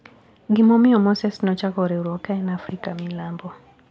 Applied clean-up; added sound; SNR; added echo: none; none; none; none.